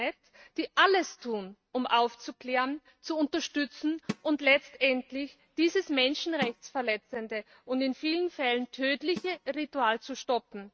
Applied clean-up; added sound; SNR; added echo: neural mask model RNNoise.